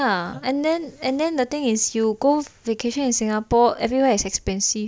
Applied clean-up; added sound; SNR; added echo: none; none; none; none.